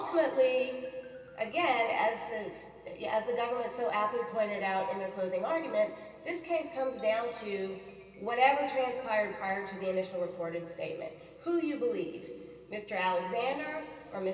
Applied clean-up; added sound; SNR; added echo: none; Wind chime; 5 dB; reverberation time 2.5 s.